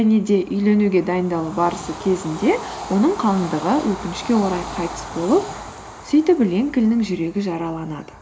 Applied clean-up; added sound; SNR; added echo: none; Train / Bird vocalization, bird call, bird song; 14 dB; none.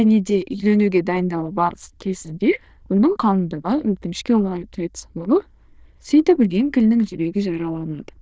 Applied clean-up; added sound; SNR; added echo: neural diffusion model UNIVERSE++.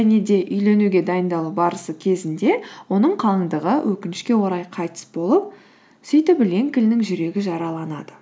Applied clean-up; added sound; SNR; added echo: none; none; none; none.